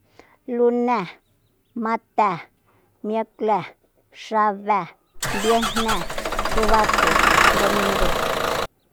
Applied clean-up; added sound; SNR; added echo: none; Engine starting / Bus; -5 dB; none.